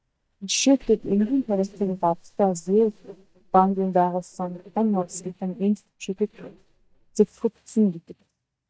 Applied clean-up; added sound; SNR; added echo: neural mask model DeepFilterNet 3.